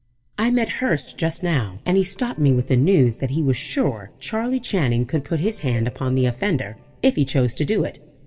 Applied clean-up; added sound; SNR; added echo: neural separator model SepFormer DNS4.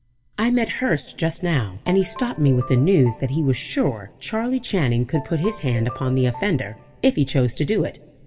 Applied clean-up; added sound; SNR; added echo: none; Ringtone; 18 dB; reverberation time 0.3 s.